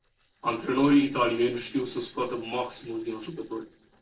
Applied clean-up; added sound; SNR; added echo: neural separator model SepFormer DNS4.